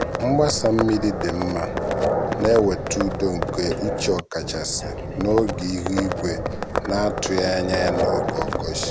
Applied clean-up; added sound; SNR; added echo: none; Livestock, farm animals, working animals; 2 dB; none.